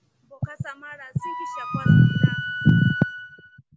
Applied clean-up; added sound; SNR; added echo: none; Wind instrument, woodwind instrument; 9 dB; none.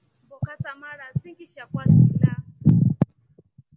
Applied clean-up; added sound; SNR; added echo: none; none; none; none.